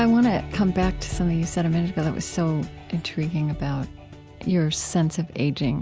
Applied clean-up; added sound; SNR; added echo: none; none; none; none.